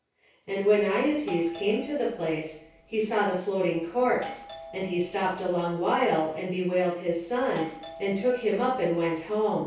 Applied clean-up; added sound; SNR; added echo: none; Doorbell; 19 dB; reverberation time 0.6 s.